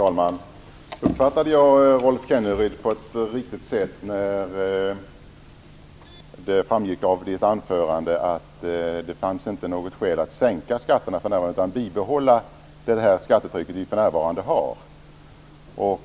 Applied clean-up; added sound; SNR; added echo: none; none; none; none.